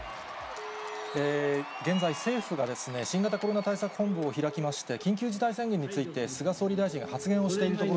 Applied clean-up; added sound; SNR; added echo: none; Telephone + Cheering; 11 dB; none.